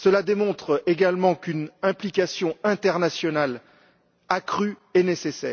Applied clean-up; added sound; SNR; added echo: none; none; none; none.